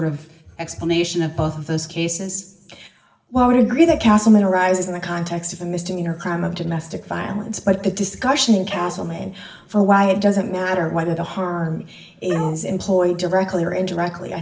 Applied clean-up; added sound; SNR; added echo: none; Bark; 11 dB; reverberation time 0.6 s.